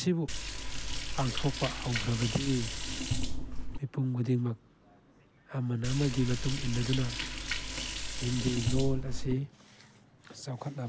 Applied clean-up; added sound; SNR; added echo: none; Liquid; 0 dB; none.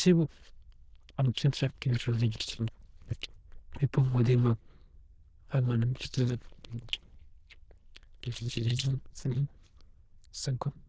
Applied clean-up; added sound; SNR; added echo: neural diffusion model UNIVERSE++.